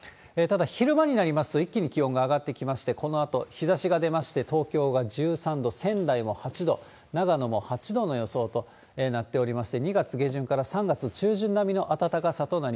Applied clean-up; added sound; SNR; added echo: none; none; none; none.